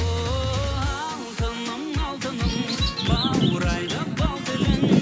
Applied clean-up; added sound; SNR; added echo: none; Bird vocalization, bird call, bird song; 1 dB; none.